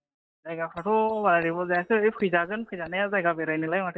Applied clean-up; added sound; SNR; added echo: neural mask model DeepFilterNet 3.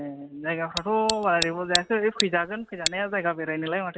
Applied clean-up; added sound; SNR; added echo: neural mask model RNNoise.